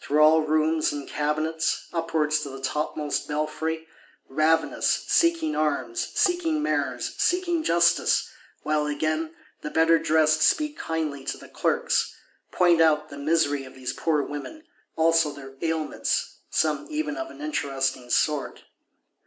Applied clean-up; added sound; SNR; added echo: none; Tap; 16 dB; none.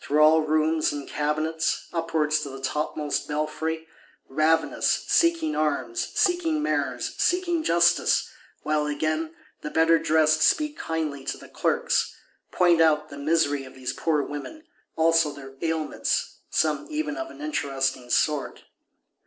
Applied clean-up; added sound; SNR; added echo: neural separator model SepFormer DNS4.